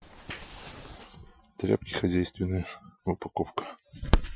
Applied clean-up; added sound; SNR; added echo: classical method Wiener filter.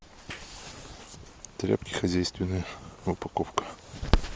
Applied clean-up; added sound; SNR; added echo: none; Clapping; 19 dB; none.